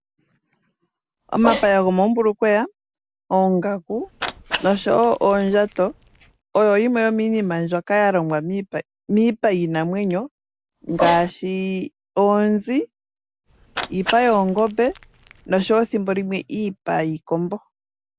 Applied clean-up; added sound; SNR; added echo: none; Cat; 14 dB; none.